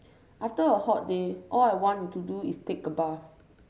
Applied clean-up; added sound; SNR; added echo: none; none; none; none.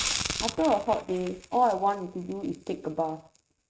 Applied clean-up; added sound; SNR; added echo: neural mask model RNNoise.